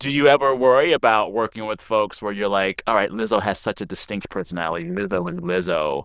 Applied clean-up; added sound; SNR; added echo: neural diffusion model UNIVERSE++.